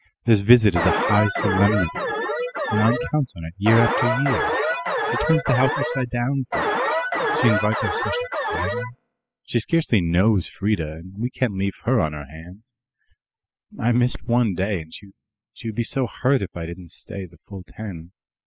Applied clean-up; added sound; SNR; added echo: classical method spectral subtraction.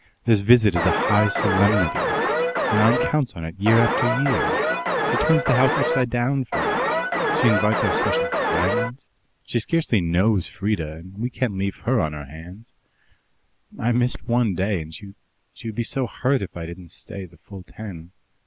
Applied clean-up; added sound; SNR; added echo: none; Alarm; -2 dB; none.